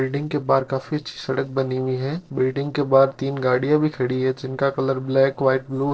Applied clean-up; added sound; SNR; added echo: neural separator model SepFormer DNS4.